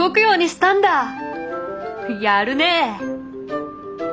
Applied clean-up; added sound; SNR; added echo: none; none; none; none.